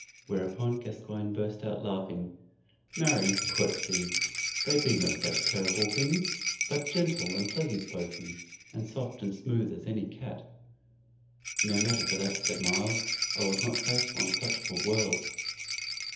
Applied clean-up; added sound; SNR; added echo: none; Rattle; 2 dB; reverberation time 0.7 s.